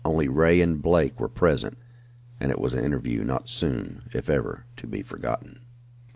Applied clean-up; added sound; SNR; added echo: none; none; none; none.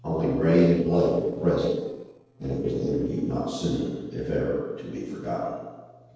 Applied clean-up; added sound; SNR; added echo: neural separator model SepFormer DNS4.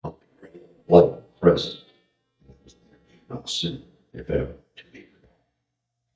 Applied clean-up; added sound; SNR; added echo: neural mask model DeepFilterNet 3.